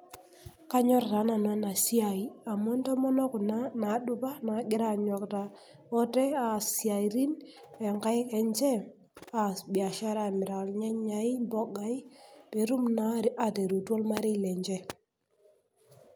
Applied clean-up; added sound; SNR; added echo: none; none; none; none.